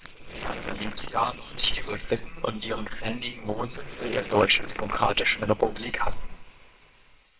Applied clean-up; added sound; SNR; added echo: neural separator model SepFormer WHAMR!.